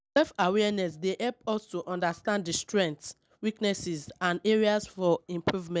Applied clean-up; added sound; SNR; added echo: none; none; none; none.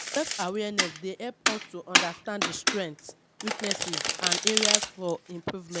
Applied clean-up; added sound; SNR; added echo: none; Domestic sounds, home sounds; -4 dB; none.